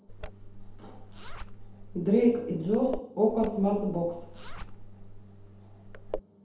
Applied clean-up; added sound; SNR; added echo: none; Zipper (clothing); 10 dB; reverberation time 0.8 s.